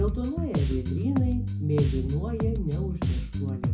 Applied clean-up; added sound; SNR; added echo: none; Bass guitar; -3 dB; reverberation time 0.4 s.